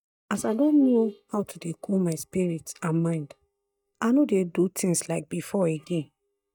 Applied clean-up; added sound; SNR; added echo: neural mask model DeepFilterNet 3.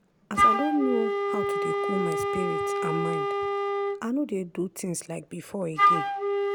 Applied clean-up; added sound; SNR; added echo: none; Wind instrument, woodwind instrument; -5 dB; none.